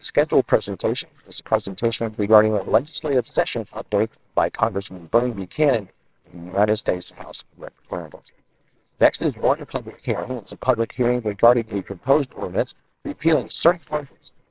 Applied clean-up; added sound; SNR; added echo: neural separator model SepFormer WHAMR!.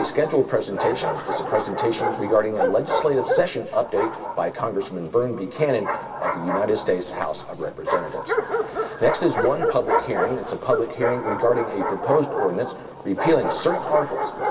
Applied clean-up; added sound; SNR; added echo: none; Bark; 3 dB; reverberation time 1.9 s.